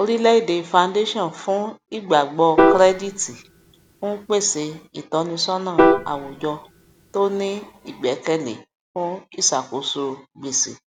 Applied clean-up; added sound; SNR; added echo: none; Piano; 1 dB; none.